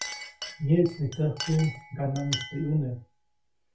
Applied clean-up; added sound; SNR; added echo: none; Chink, clink; 12 dB; reverberation time 0.2 s.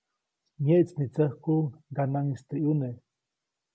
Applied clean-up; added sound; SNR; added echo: none; none; none; none.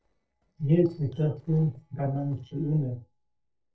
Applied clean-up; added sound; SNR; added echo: neural separator model SepFormer DNS4.